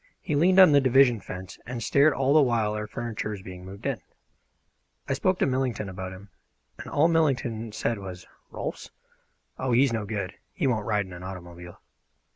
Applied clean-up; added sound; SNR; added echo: none; none; none; none.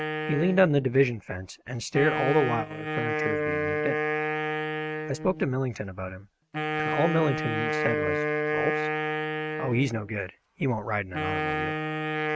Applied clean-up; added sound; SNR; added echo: neural mask model RNNoise.